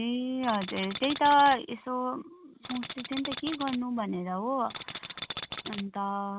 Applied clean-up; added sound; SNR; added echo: none; Tools; 5 dB; none.